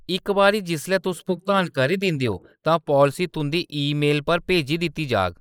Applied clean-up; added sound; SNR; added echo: neural mask model Resemble Enhance denoiser.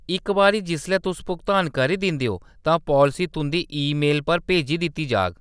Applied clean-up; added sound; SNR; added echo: none; none; none; none.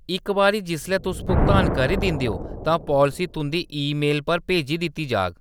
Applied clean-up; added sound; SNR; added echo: none; Thunder; 5 dB; none.